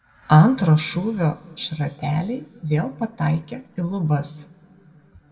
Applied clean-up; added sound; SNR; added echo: none; none; none; reverberation time 1.2 s.